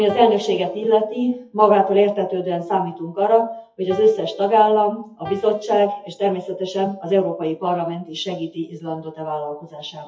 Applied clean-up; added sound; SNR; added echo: classical method WPE with log-MMSE.